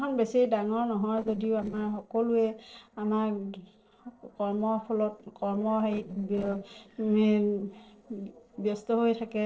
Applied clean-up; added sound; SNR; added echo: neural separator model SepFormer DNS4.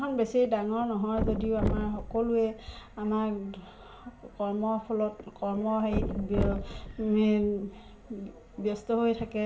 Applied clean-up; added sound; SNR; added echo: none; Thump, thud; 8 dB; reverberation time 0.5 s.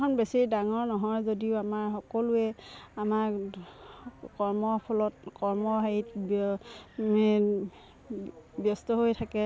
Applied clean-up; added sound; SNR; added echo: none; none; none; none.